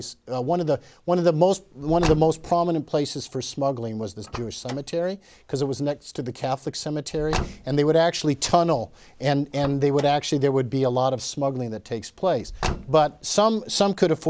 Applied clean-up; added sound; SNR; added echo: none; Car; 14 dB; none.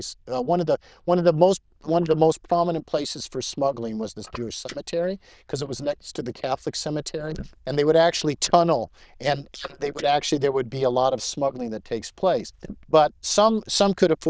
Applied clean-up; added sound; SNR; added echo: neural diffusion model UNIVERSE++.